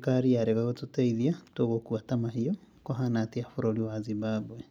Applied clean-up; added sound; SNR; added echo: none; none; none; none.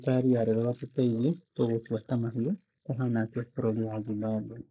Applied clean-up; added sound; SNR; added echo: neural mask model Resemble Enhance denoiser.